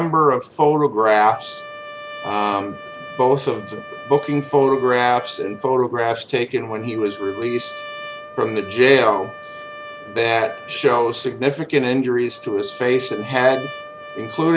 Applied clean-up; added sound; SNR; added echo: none; Trumpet; 16 dB; none.